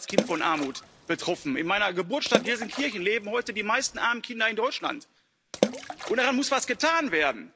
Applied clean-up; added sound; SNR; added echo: none; Water / Splash, splatter; 6 dB; none.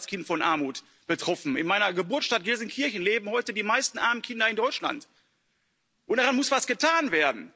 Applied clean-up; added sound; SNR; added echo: none; none; none; none.